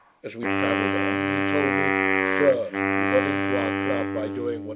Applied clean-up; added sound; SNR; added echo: none; Wind instrument, woodwind instrument; -4 dB; none.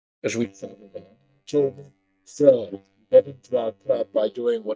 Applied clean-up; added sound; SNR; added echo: neural mask model DeepFilterNet 3.